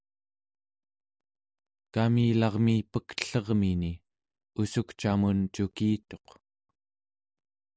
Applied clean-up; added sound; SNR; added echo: none; none; none; none.